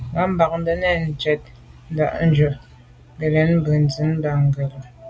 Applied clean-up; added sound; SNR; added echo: none; none; none; none.